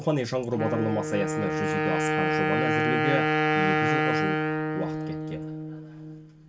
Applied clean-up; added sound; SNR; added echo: none; Wind instrument, woodwind instrument; -4 dB; reverberation time 0.2 s.